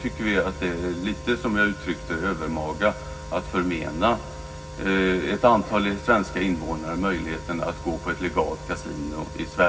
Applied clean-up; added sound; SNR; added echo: none; Wind instrument, woodwind instrument; 18 dB; reverberation time 0.4 s.